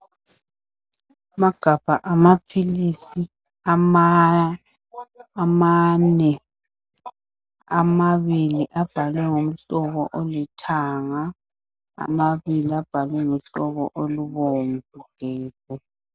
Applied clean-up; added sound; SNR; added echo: none; none; none; none.